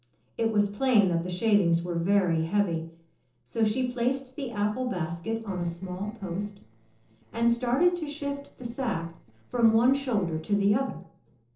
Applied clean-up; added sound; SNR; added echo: neural separator model SepFormer DNS4.